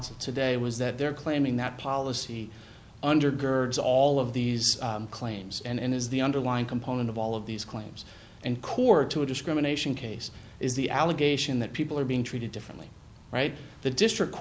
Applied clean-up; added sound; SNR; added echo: none; none; none; none.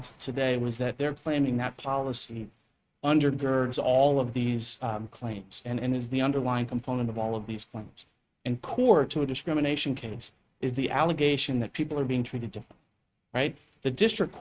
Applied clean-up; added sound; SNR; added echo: neural mask model RNNoise.